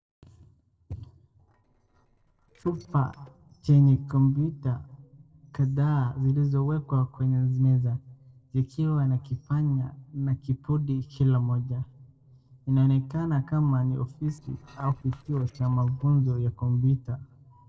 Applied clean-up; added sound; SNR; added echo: neural separator model SepFormer DNS4.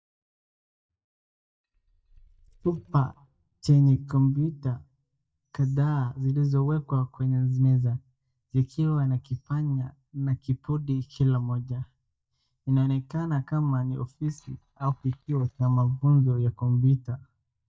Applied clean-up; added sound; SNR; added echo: neural mask model DeepFilterNet 3.